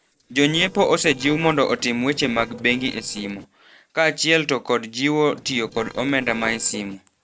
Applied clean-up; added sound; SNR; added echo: neural separator model SepFormer DNS4.